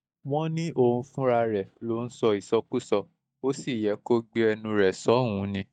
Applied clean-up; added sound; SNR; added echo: neural mask model DeepFilterNet 3.